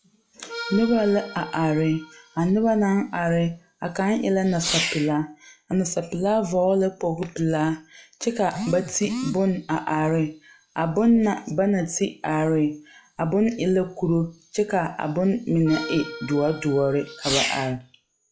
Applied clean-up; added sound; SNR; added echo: classical method log-MMSE.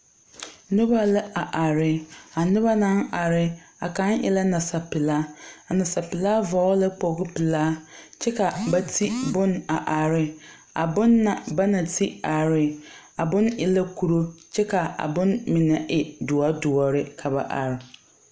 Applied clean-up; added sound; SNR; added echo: none; none; none; none.